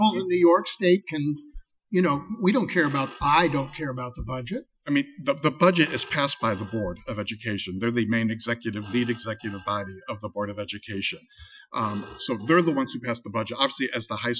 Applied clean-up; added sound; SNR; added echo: classical method Wiener filter.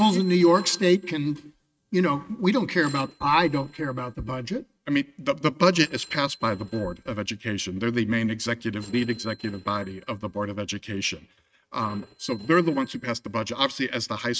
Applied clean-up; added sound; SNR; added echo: neural mask model RNNoise.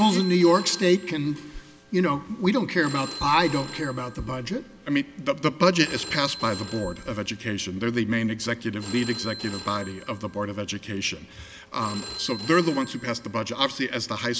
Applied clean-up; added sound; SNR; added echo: none; Telephone; 16 dB; none.